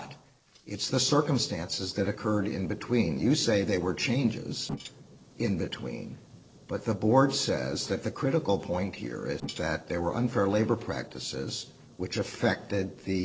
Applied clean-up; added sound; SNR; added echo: neural separator model SepFormer DNS4.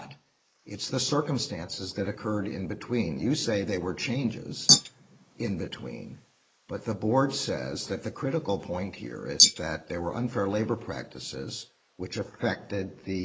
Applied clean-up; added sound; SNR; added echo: neural mask model Resemble Enhance denoiser.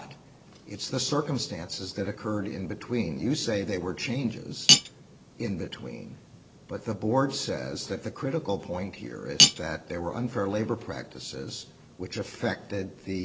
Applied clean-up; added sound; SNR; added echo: none; Cutlery, silverware; -5 dB; none.